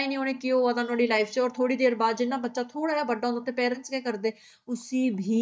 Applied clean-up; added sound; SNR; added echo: neural mask model DeepFilterNet 3.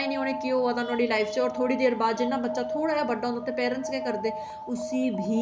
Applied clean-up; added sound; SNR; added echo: none; Alarm; 7 dB; none.